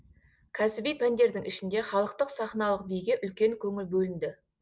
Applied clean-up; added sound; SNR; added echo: none; none; none; none.